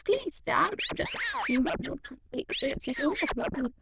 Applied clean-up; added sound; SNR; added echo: neural diffusion model UNIVERSE++.